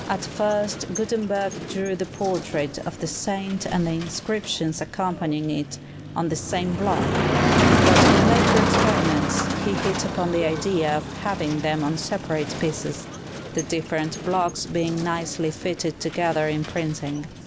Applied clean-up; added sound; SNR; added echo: none; Motor vehicle (road); 0 dB; none.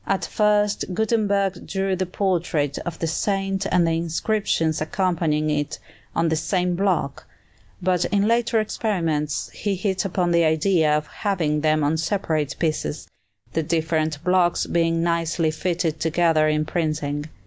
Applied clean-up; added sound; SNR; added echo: none; none; none; none.